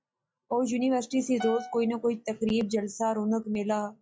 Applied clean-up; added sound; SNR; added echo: classical method log-MMSE.